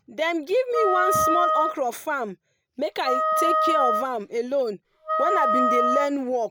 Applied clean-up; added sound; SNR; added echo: none; Wind instrument, woodwind instrument; -3 dB; none.